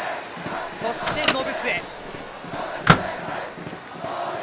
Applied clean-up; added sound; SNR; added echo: none; Microwave oven; -2 dB; none.